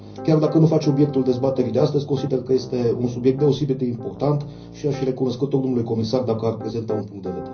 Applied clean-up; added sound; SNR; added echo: none; Piano; 16 dB; reverberation time 0.5 s.